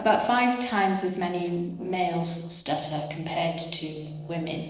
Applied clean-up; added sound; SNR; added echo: neural separator model SepFormer DNS4.